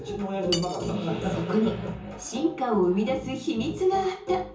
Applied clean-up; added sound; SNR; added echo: none; Cutlery, silverware; 14 dB; reverberation time 0.6 s.